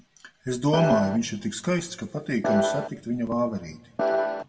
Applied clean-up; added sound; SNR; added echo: none; Piano; -3 dB; reverberation time 0.9 s.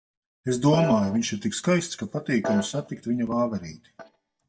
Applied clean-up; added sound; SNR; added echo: neural mask model DeepFilterNet 3.